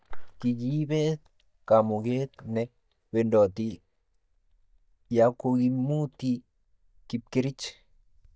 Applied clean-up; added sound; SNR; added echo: neural mask model DeepFilterNet 3.